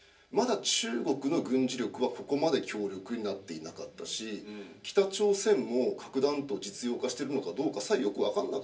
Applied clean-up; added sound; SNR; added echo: none; none; none; reverberation time 0.3 s.